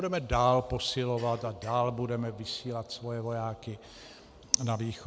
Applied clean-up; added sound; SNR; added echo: none; Cough; 18 dB; none.